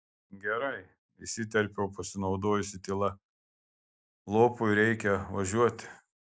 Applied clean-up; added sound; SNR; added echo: none; none; none; none.